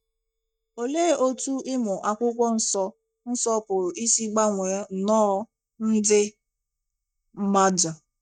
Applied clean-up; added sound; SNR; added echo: neural mask model DeepFilterNet 3.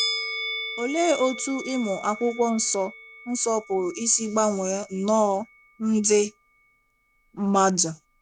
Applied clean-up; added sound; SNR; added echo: none; Musical instrument; 11 dB; none.